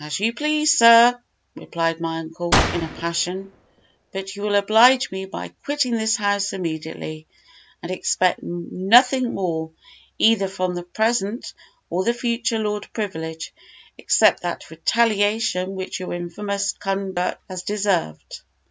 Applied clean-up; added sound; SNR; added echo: none; Gunshot, gunfire; 5 dB; none.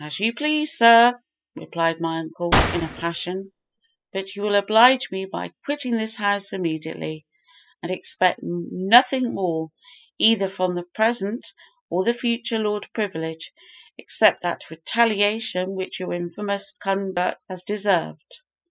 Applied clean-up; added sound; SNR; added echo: classical method spectral subtraction.